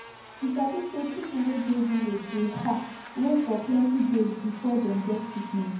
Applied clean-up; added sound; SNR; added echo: none; Buzz; 16 dB; reverberation time 0.9 s.